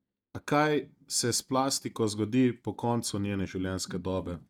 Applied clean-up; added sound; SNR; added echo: neural mask model DeepFilterNet 3.